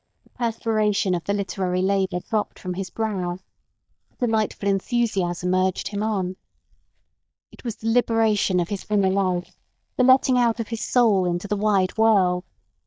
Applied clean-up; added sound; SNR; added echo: neural mask model DeepFilterNet 3.